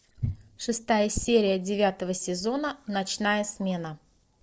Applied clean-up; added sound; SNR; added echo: neural separator model SepFormer DNS4.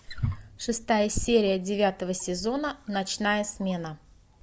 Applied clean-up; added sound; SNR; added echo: none; Wild animals; 13 dB; none.